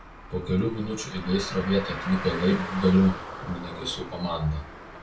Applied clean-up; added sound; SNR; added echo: none; Car; 11 dB; reverberation time 0.2 s.